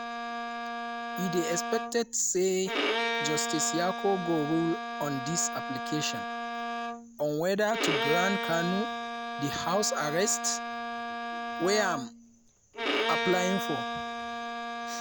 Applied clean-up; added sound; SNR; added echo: none; Bowed string instrument; 2 dB; none.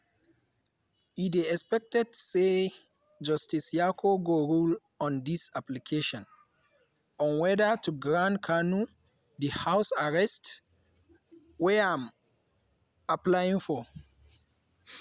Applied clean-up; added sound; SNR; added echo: none; none; none; none.